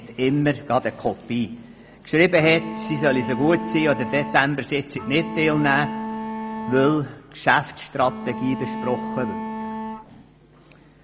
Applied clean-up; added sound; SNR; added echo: none; Bowed string instrument; 8 dB; none.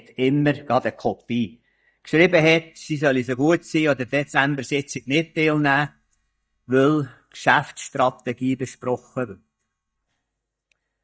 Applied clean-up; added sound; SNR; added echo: neural mask model DeepFilterNet 3.